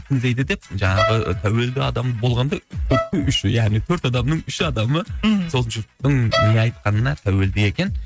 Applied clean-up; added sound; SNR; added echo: neural mask model RNNoise.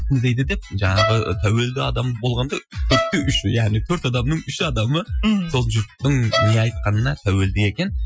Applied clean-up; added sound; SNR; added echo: classical method Wiener filter.